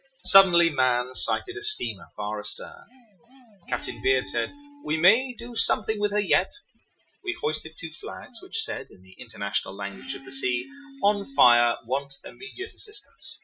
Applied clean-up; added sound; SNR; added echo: classical method Wiener filter.